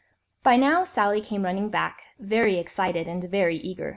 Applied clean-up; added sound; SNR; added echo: none; none; none; none.